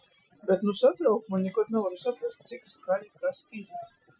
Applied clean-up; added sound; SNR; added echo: classical method Wiener filter.